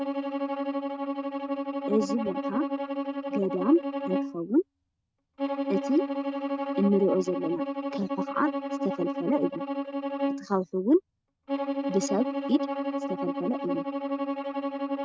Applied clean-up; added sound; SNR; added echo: neural mask model RNNoise.